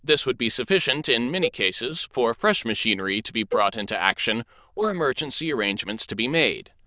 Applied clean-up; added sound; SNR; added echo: neural diffusion model UNIVERSE++.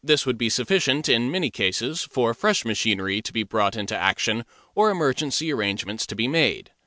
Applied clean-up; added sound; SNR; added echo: none; none; none; none.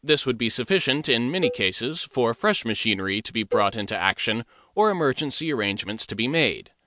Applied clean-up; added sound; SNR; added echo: none; Cowbell; 11 dB; none.